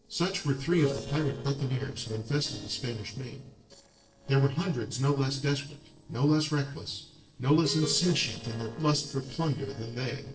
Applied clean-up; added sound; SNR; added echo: neural separator model SepFormer DNS4.